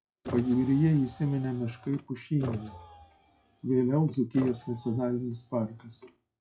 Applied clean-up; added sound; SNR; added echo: classical method WPE with log-MMSE.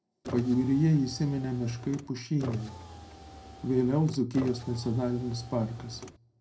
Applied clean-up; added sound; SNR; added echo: none; Car; 14 dB; reverberation time 0.2 s.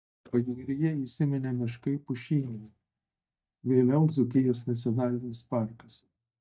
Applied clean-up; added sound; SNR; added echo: neural mask model DeepFilterNet 3.